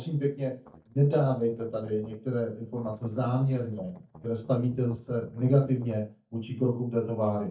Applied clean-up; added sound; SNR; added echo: neural mask model DeepFilterNet 3.